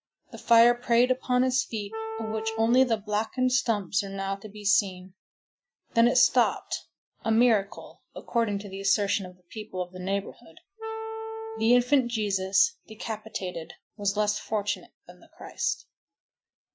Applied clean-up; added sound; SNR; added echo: classical method Wiener filter.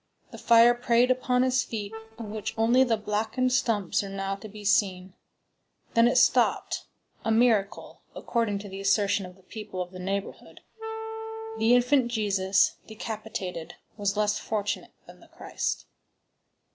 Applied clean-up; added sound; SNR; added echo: neural separator model SepFormer DNS4.